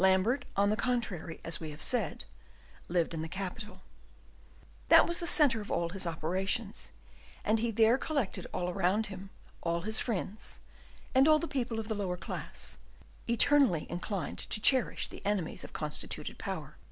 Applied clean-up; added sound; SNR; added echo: none; none; none; none.